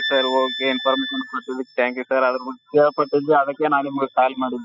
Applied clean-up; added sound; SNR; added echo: classical method spectral subtraction.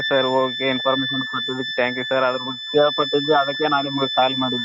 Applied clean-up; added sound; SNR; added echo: none; Wind instrument, woodwind instrument; 6 dB; none.